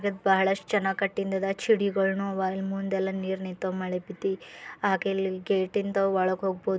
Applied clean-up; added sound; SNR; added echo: none; none; none; none.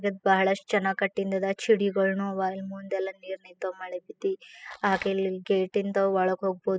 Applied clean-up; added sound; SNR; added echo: classical method spectral subtraction.